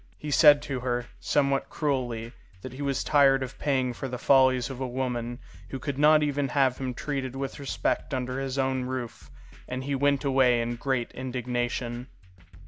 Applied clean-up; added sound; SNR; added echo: none; Drum kit; 18 dB; none.